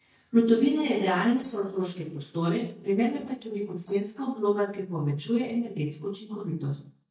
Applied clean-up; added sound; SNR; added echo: neural mask model DeepFilterNet 3.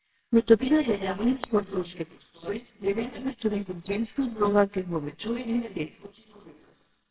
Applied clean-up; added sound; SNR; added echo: neural separator model SepFormer WHAMR!.